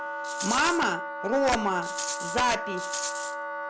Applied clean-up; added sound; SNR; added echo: none; Wind instrument, woodwind instrument + Rattle; 4 dB; none.